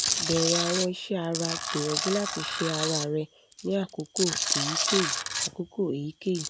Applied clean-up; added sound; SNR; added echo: none; Tools; 1 dB; none.